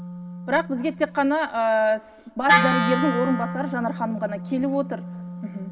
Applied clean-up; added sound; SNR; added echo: none; Wind instrument, woodwind instrument; 3 dB; reverberation time 2.0 s.